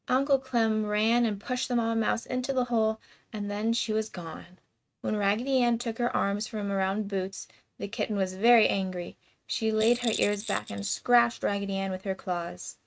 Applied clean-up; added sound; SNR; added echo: neural mask model RNNoise.